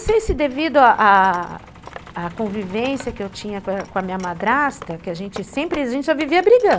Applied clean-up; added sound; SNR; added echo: none; Wood + Truck; 19 dB; none.